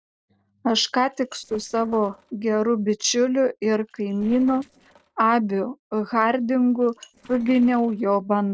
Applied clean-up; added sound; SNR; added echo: neural separator model SepFormer DNS4.